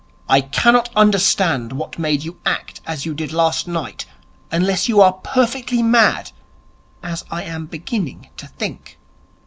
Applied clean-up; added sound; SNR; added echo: none; none; none; none.